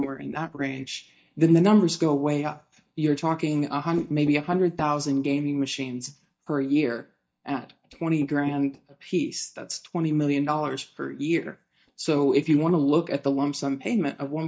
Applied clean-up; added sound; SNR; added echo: neural mask model DeepFilterNet 3.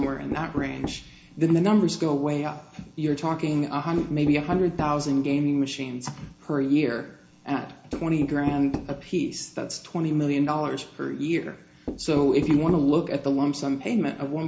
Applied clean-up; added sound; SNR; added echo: none; Knock; 14 dB; reverberation time 0.4 s.